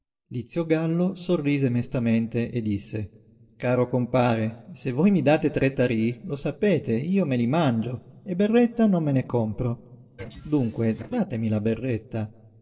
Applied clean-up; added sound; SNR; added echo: neural separator model SepFormer DNS4.